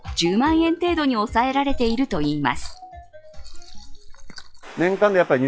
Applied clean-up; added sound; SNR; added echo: classical method log-MMSE.